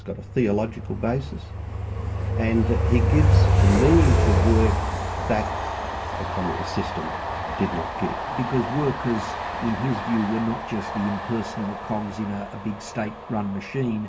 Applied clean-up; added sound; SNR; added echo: none; Train; -2 dB; reverberation time 0.2 s.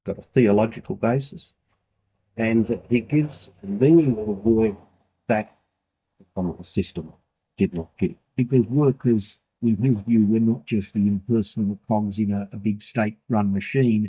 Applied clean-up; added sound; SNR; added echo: neural mask model DeepFilterNet 3.